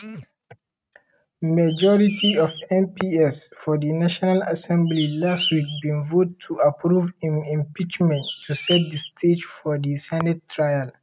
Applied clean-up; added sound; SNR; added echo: neural mask model RNNoise.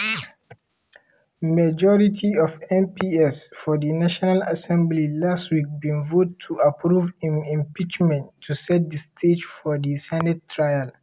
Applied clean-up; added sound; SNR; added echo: none; none; none; none.